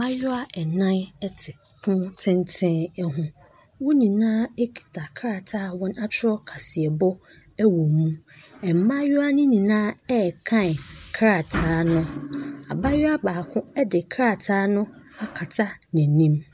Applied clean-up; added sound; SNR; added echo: none; none; none; none.